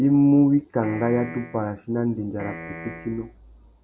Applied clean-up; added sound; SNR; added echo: none; Piano; 15 dB; none.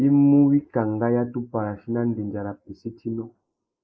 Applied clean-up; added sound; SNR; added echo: neural mask model Resemble Enhance denoiser.